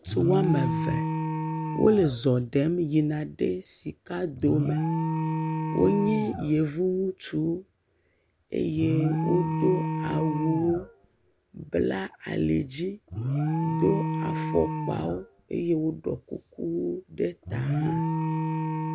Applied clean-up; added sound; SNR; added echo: none; Alarm; 3 dB; none.